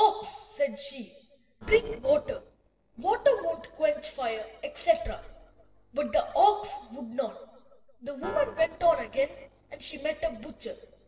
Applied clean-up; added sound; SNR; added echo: neural separator model SepFormer DNS4.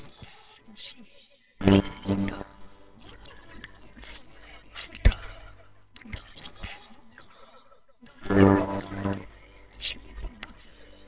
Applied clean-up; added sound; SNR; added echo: neural separator model SepFormer WHAMR!.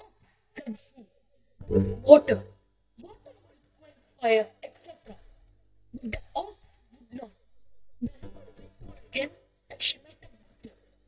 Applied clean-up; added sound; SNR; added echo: neural mask model DeepFilterNet 3.